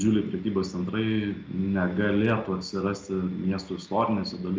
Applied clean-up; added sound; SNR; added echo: none; none; none; none.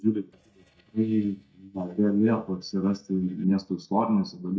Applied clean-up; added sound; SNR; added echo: neural mask model DeepFilterNet 3.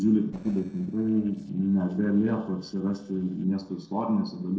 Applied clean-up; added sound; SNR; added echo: neural separator model SepFormer DNS4.